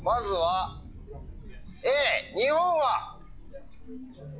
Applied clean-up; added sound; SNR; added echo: classical method log-MMSE.